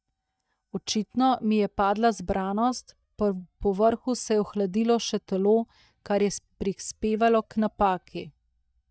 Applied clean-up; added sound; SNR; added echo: neural mask model DeepFilterNet 3.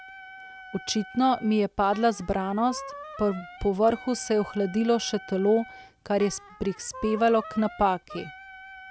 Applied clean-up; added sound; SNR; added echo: none; Wind instrument, woodwind instrument; 17 dB; none.